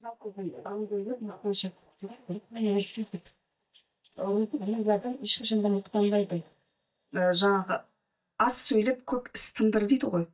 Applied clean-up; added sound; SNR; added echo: neural mask model DeepFilterNet 3.